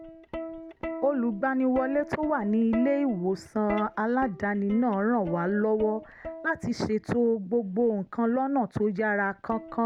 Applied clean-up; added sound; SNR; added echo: none; Plucked string instrument; 14 dB; none.